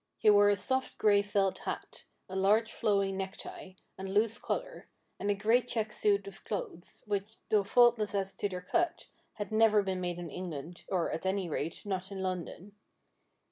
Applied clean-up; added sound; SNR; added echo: none; none; none; none.